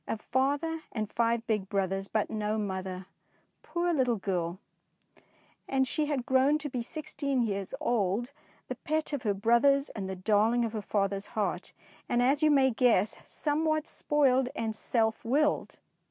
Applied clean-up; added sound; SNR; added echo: none; none; none; none.